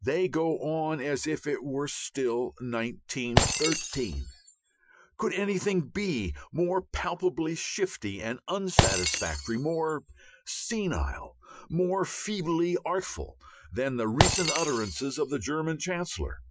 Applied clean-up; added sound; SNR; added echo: classical method Wiener filter.